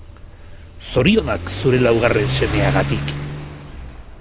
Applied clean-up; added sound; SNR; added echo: none; Accelerating, revving, vroom / Car; 5 dB; none.